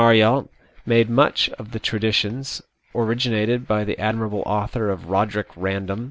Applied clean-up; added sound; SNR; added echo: none; none; none; none.